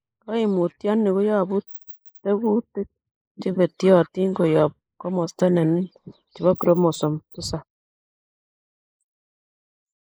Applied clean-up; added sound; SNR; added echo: neural mask model Resemble Enhance denoiser.